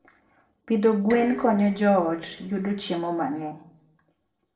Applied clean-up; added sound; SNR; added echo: neural separator model SepFormer DNS4.